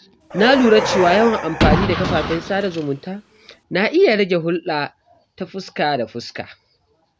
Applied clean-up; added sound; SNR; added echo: none; Car; 3 dB; none.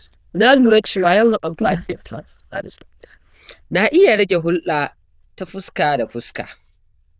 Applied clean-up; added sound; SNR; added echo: neural diffusion model UNIVERSE++.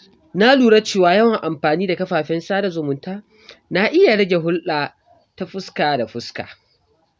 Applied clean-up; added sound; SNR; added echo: none; none; none; none.